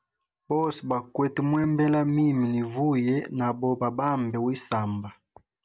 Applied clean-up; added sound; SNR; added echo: none; none; none; none.